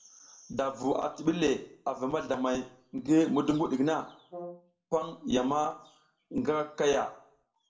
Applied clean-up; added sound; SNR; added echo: none; Brass instrument; 18 dB; reverberation time 0.4 s.